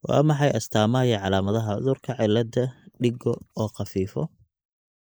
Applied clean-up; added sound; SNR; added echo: neural mask model Resemble Enhance denoiser.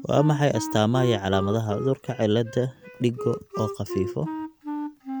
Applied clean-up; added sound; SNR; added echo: none; Wind instrument, woodwind instrument; 9 dB; none.